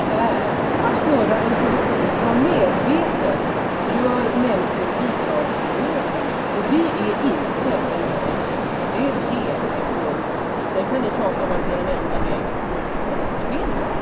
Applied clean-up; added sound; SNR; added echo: none; Waves, surf; -3 dB; reverberation time 2.2 s.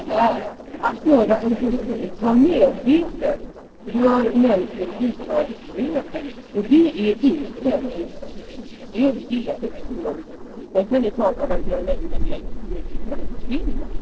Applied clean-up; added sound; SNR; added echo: neural separator model SepFormer DNS4.